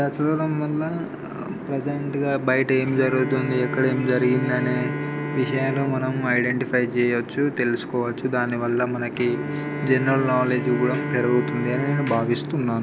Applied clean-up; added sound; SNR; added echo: none; Bowed string instrument; 8 dB; none.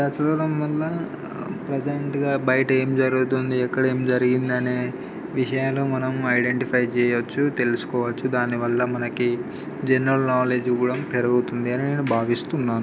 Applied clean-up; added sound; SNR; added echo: none; none; none; none.